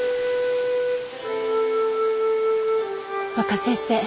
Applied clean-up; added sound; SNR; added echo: none; none; none; none.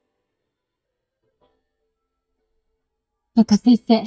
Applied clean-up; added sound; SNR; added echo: neural mask model DeepFilterNet 3.